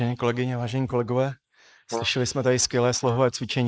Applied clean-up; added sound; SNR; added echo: neural mask model Resemble Enhance denoiser.